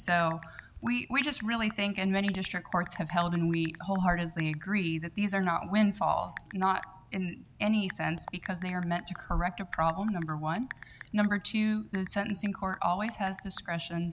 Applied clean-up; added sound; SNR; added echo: none; Typing; 18 dB; none.